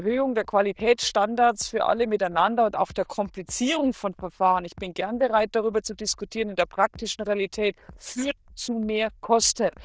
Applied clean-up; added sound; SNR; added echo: neural diffusion model UNIVERSE++.